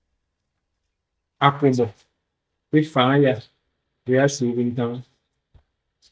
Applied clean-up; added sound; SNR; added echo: neural mask model DeepFilterNet 3.